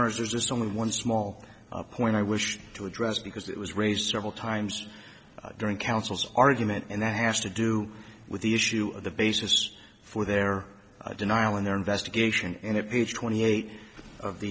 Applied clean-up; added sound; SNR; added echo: none; none; none; none.